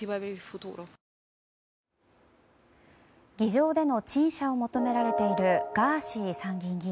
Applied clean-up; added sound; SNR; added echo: none; none; none; none.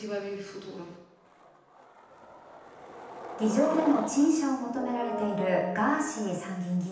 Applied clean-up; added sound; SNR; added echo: none; Skateboard; 14 dB; reverberation time 0.9 s.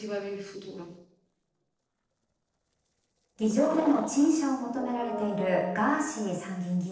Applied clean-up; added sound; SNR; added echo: neural separator model SepFormer DNS4.